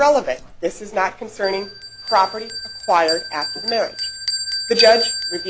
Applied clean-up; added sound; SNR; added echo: none; Bell; 6 dB; none.